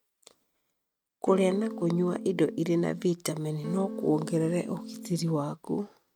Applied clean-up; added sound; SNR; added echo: neural mask model RNNoise.